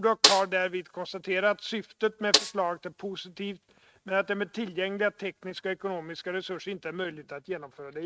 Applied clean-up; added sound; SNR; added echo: neural mask model RNNoise.